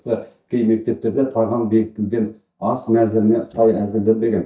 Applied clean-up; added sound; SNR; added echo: neural mask model DeepFilterNet 3.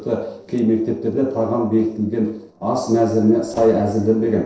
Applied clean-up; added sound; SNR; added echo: neural separator model SepFormer DNS4.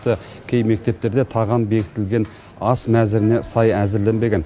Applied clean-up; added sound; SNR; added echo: none; none; none; none.